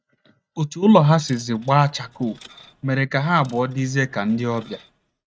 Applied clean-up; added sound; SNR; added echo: neural mask model RNNoise.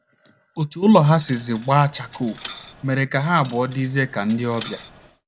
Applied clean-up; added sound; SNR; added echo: none; Coin (dropping); 20 dB; none.